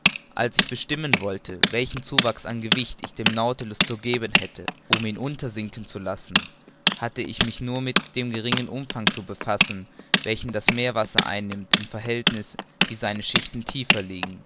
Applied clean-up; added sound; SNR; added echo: none; Tools; -4 dB; none.